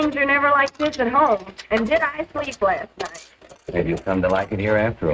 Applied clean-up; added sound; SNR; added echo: neural mask model RNNoise.